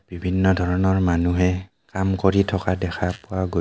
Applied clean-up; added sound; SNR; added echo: none; none; none; none.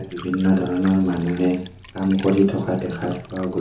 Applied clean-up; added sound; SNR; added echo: none; Liquid; 19 dB; reverberation time 0.7 s.